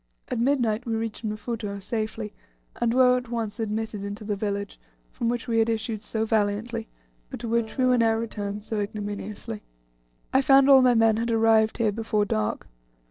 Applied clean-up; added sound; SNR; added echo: neural separator model SepFormer DNS4.